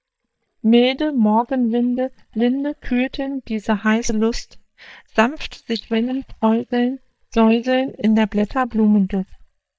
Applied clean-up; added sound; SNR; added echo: neural mask model DeepFilterNet 3.